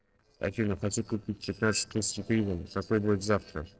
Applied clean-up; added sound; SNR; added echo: neural separator model SepFormer DNS4.